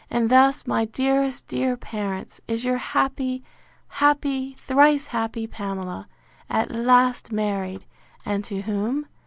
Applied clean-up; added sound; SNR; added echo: none; none; none; none.